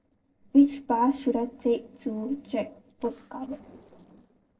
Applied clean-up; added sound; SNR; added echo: neural separator model SepFormer DNS4.